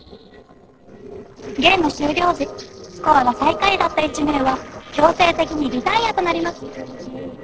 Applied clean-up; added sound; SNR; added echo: neural separator model SepFormer DNS4.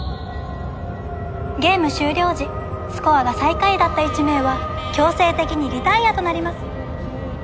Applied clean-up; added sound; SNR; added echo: none; none; none; none.